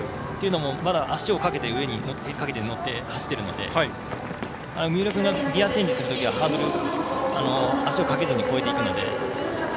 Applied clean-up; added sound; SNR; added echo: none; Gurgling / Liquid; 20 dB; none.